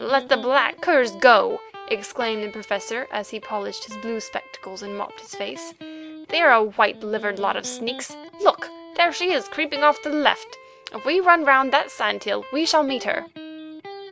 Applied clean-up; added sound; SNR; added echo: none; Electric guitar; 17 dB; none.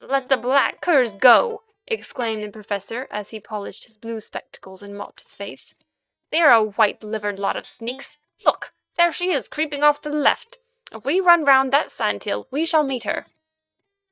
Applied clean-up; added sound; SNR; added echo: neural mask model DeepFilterNet 3.